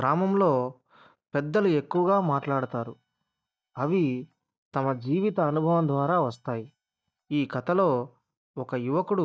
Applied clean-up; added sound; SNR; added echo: neural mask model DeepFilterNet 3.